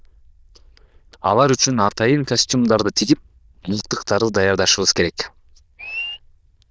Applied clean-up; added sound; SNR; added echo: neural diffusion model UNIVERSE++.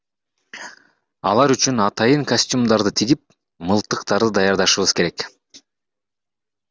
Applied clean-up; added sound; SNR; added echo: none; none; none; none.